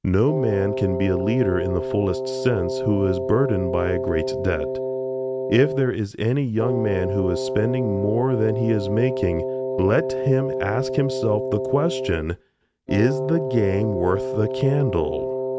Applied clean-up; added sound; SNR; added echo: none; Wind instrument, woodwind instrument; 4 dB; none.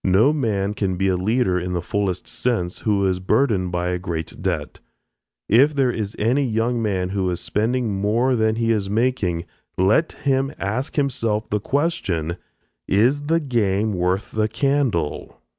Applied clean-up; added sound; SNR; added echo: none; none; none; none.